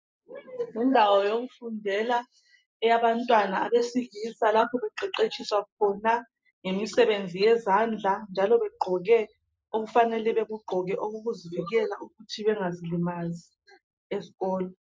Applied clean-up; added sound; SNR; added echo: neural mask model Resemble Enhance denoiser.